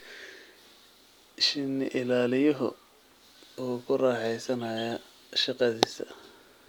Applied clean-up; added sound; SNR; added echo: none; none; none; none.